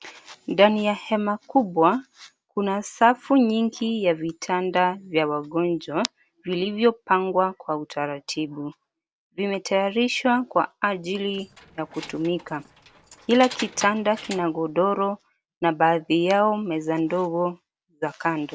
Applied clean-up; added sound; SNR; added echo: none; Keys jangling; 17 dB; none.